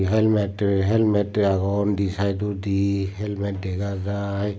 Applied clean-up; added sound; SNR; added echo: none; none; none; none.